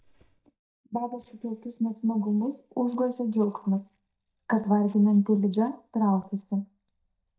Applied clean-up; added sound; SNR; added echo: neural mask model DeepFilterNet 3.